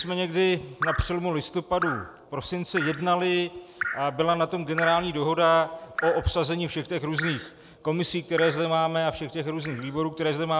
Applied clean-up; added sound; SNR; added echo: none; Drip; 11 dB; none.